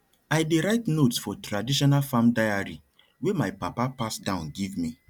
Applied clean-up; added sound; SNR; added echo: none; none; none; none.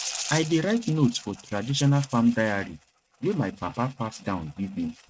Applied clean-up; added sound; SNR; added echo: neural mask model RNNoise.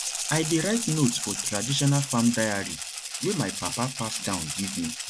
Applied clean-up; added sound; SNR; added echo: none; Rattle (instrument); 3 dB; none.